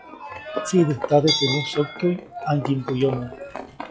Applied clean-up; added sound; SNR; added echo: classical method log-MMSE.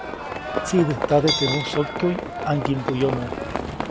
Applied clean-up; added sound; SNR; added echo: none; Livestock, farm animals, working animals; 4 dB; none.